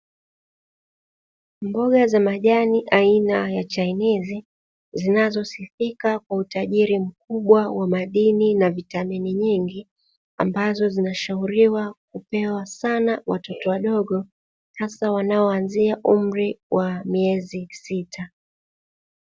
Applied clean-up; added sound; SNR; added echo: none; none; none; none.